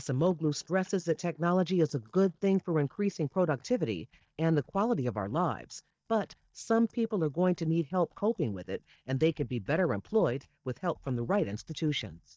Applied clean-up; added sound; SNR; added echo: neural mask model DeepFilterNet 3.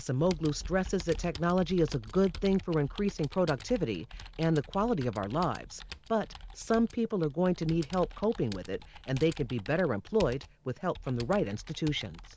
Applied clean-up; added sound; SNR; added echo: none; Computer keyboard; 14 dB; none.